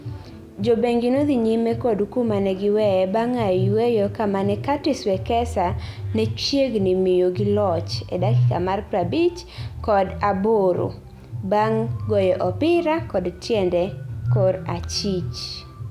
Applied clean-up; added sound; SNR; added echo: none; none; none; none.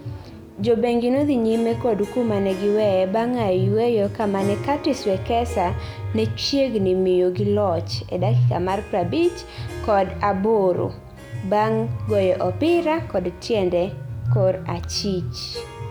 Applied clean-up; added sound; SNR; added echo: none; Harp; 19 dB; none.